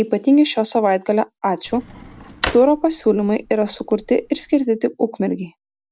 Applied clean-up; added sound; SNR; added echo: none; Drawer open or close; 14 dB; none.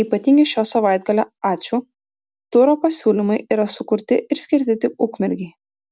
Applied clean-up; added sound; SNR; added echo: none; none; none; none.